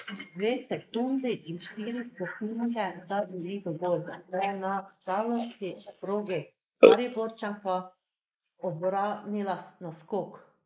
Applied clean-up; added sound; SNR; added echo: neural mask model Resemble Enhance denoiser.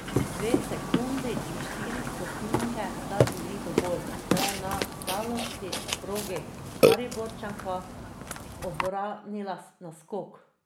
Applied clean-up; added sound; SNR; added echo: none; Burping, eructation; -5 dB; none.